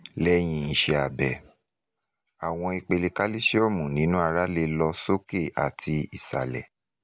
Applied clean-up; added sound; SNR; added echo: none; none; none; none.